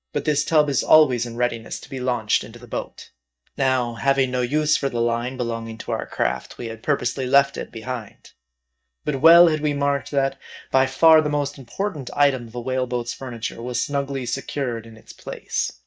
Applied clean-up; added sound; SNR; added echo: neural mask model DeepFilterNet 3.